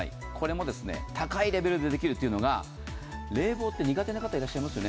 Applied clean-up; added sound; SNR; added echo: none; none; none; none.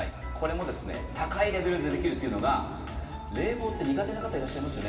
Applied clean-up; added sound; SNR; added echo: none; none; none; reverberation time 2.4 s.